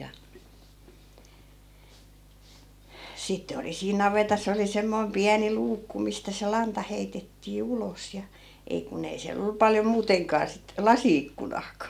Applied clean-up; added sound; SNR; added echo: none; none; none; none.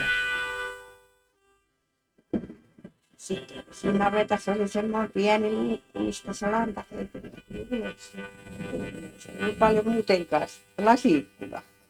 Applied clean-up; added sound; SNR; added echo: neural mask model RNNoise.